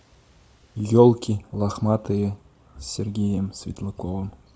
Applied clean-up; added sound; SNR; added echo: none; none; none; none.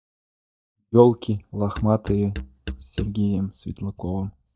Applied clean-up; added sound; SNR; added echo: neural mask model DeepFilterNet 3.